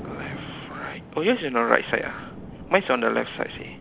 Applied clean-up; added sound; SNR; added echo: none; Thunder; 14 dB; none.